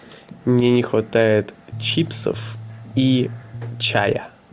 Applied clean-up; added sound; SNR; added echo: none; Bass guitar; 11 dB; none.